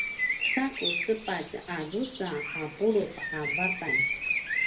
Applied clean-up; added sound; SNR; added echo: none; Bird; -1 dB; reverberation time 0.3 s.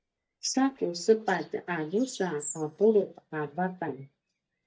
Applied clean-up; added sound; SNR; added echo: neural mask model DeepFilterNet 3.